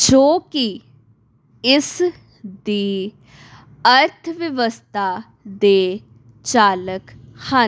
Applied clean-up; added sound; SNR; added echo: none; none; none; none.